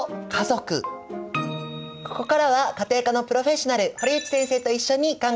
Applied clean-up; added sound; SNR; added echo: none; none; none; none.